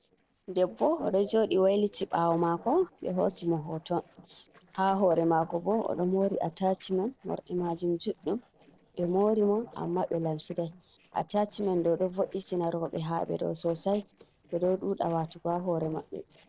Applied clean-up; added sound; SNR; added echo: neural separator model SepFormer DNS4.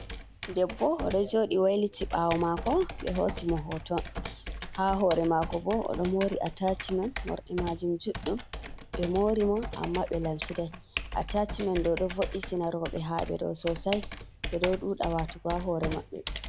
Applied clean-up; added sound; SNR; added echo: none; Computer keyboard; 9 dB; none.